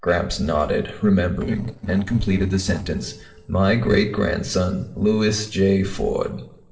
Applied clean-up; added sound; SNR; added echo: neural separator model SepFormer DNS4.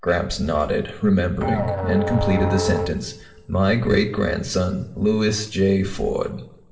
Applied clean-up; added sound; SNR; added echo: none; Musical instrument; 5 dB; reverberation time 0.7 s.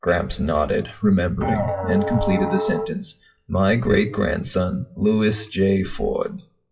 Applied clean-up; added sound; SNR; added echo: classical method WPE with log-MMSE.